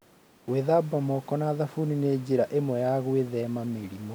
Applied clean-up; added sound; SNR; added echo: none; none; none; none.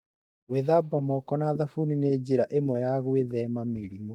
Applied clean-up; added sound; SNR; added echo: neural mask model DeepFilterNet 3.